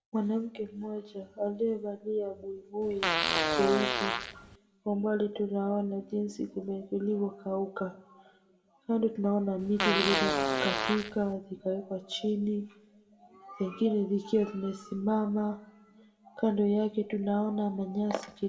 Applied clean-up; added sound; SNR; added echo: none; Fart; -1 dB; reverberation time 0.6 s.